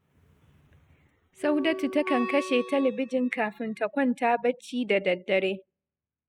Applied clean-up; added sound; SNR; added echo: classical method spectral subtraction.